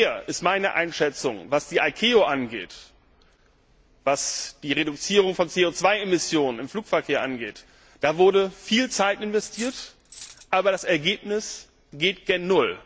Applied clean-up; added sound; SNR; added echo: none; Cutlery, silverware; 19 dB; none.